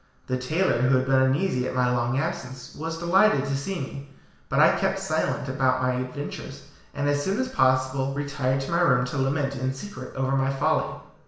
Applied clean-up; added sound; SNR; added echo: none; none; none; reverberation time 0.7 s.